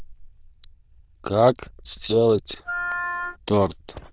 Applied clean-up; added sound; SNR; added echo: neural diffusion model UNIVERSE++.